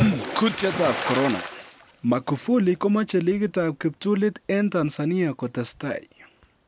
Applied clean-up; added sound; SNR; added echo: none; Splash, splatter; 11 dB; none.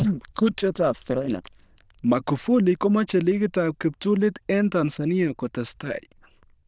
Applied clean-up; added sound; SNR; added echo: neural diffusion model UNIVERSE++.